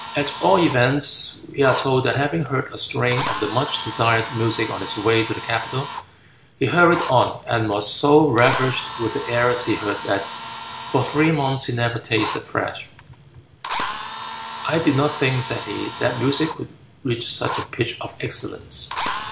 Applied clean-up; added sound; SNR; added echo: none; Drill; 11 dB; none.